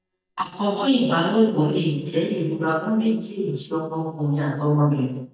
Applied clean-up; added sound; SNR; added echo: neural mask model DeepFilterNet 3.